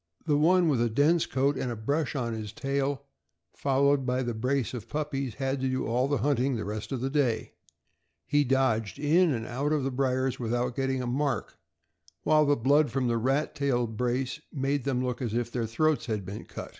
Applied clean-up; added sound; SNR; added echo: none; none; none; none.